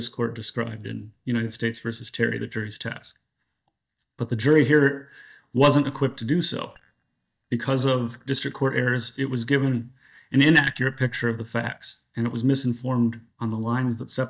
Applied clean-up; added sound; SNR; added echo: neural mask model DeepFilterNet 3.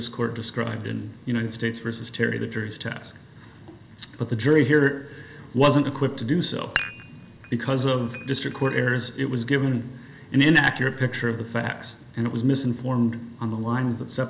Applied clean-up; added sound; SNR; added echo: none; Dishes, pots, and pans; 11 dB; reverberation time 2.4 s.